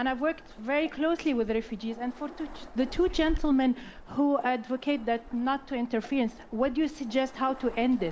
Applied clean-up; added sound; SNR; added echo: none; Waves, surf; 12 dB; none.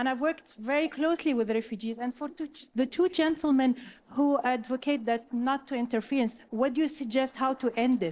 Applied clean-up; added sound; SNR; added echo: neural separator model SepFormer DNS4.